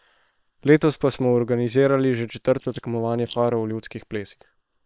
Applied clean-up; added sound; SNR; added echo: neural separator model SepFormer WHAM!.